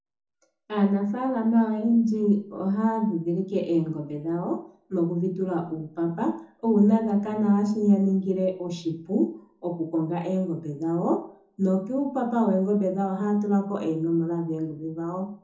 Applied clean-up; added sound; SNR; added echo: none; none; none; reverberation time 0.6 s.